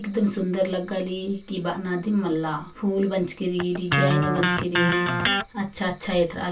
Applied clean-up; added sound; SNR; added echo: none; Electric guitar; 0 dB; reverberation time 0.2 s.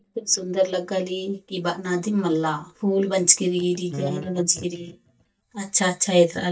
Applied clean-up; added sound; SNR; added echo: neural mask model DeepFilterNet 3.